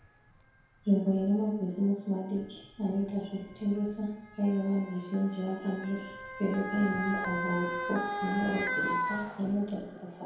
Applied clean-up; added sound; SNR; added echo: none; Motor vehicle (road) / Siren; 7 dB; reverberation time 1.7 s.